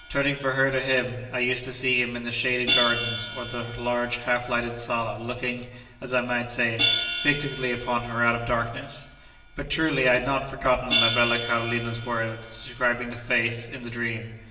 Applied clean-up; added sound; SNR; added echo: none; Hi-hat; 4 dB; reverberation time 1.1 s.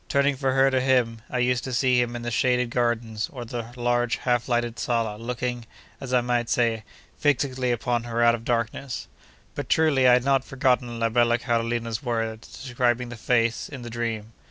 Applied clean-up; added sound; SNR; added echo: none; none; none; none.